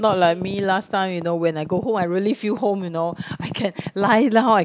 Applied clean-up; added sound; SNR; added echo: none; none; none; none.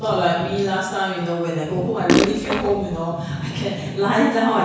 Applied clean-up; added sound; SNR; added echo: none; Fart; 0 dB; reverberation time 1.1 s.